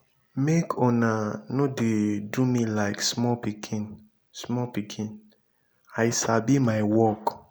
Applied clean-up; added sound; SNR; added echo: none; none; none; none.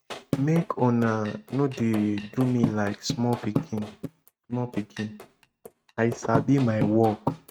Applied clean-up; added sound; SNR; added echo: neural mask model RNNoise.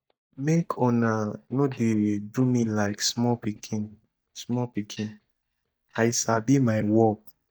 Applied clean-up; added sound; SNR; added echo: neural mask model DeepFilterNet 3.